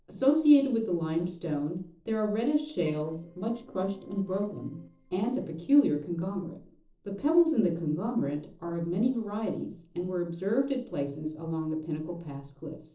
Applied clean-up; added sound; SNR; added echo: neural separator model SepFormer DNS4.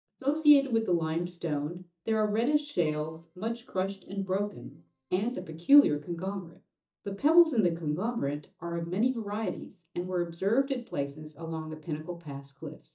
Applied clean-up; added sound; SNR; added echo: neural mask model DeepFilterNet 3.